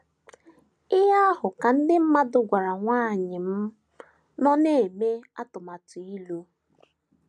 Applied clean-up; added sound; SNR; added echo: none; none; none; none.